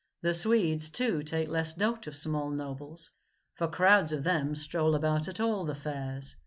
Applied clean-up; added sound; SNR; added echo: none; none; none; none.